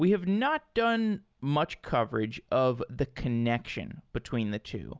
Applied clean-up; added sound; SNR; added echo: none; none; none; none.